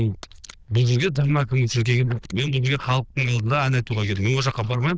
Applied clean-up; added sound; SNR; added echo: neural diffusion model UNIVERSE++.